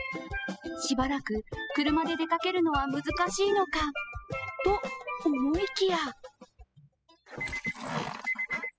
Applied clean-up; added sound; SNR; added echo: classical method spectral subtraction.